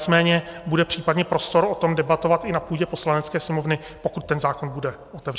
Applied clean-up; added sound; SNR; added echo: none; none; none; none.